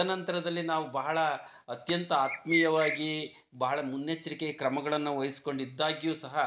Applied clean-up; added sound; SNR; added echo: none; Bird; 4 dB; none.